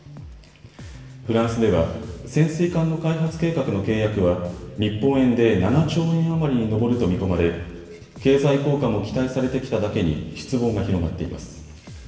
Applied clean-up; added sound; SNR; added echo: none; Bass guitar; 19 dB; reverberation time 1.2 s.